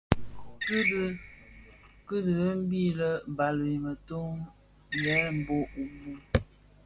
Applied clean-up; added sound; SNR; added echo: none; Screech; 5 dB; none.